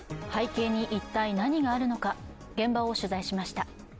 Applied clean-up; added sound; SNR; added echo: none; none; none; none.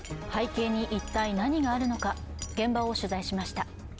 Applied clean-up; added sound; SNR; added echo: none; Wind chime; 11 dB; none.